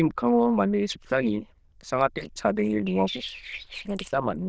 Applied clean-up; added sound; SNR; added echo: neural diffusion model UNIVERSE++.